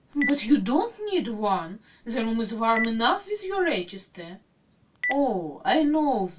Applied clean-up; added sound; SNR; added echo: none; Telephone; 13 dB; reverberation time 0.2 s.